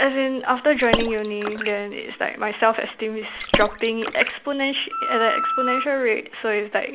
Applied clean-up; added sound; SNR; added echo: none; Water / Splash, splatter + Wind instrument, woodwind instrument; 4 dB; none.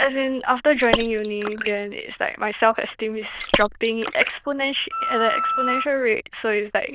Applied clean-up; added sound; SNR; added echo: neural diffusion model UNIVERSE++.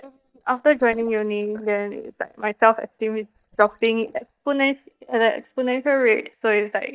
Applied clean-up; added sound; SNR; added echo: neural mask model DeepFilterNet 3.